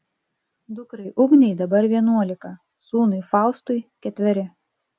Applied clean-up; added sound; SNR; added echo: none; none; none; none.